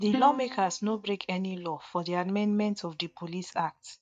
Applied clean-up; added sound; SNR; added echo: neural mask model DeepFilterNet 3.